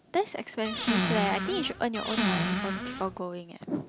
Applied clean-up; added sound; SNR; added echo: none; Squeak / Cupboard open or close; -2 dB; none.